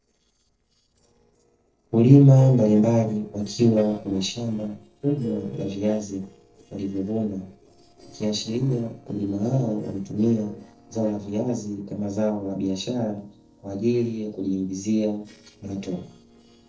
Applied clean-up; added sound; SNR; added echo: neural separator model SepFormer DNS4.